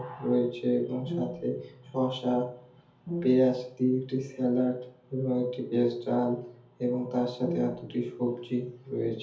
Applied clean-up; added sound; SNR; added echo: none; Brass instrument; 7 dB; reverberation time 0.5 s.